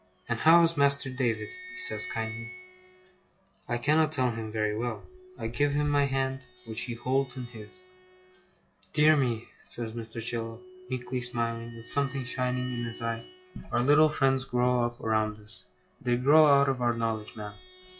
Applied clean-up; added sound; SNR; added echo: classical method log-MMSE.